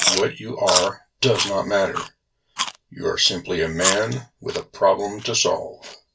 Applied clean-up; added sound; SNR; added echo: none; Chewing, mastication; 5 dB; reverberation time 0.2 s.